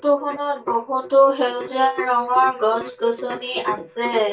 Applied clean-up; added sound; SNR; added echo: neural mask model DeepFilterNet 3.